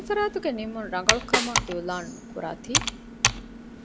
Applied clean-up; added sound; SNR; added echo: none; Snare drum + Computer keyboard; -2 dB; none.